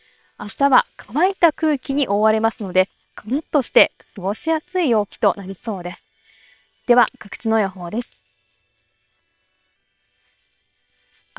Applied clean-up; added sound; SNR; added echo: neural separator model SepFormer WHAM!.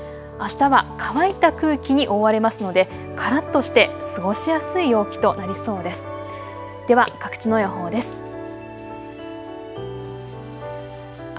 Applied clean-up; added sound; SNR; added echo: none; none; none; none.